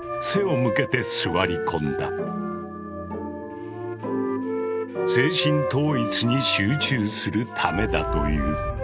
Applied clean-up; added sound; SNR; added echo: none; Wind instrument, woodwind instrument; 6 dB; none.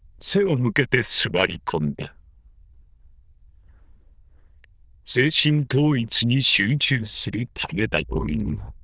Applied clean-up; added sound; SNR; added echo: neural diffusion model UNIVERSE++.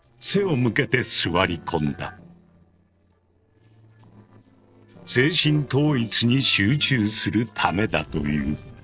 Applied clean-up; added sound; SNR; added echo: neural separator model SepFormer DNS4.